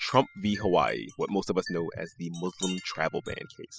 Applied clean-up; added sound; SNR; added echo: classical method spectral subtraction.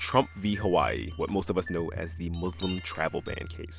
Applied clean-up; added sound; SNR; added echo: none; Wind chime; 17 dB; none.